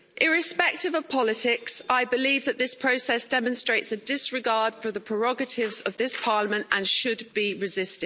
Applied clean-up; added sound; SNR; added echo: none; none; none; none.